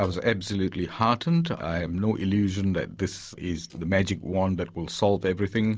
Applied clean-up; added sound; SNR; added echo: neural separator model SepFormer DNS4.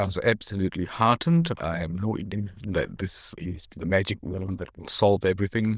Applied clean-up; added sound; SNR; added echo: neural diffusion model UNIVERSE++.